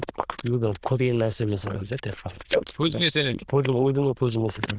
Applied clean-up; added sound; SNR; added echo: neural diffusion model UNIVERSE++.